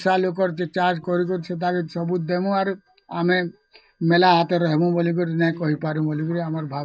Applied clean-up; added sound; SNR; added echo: neural mask model DeepFilterNet 3.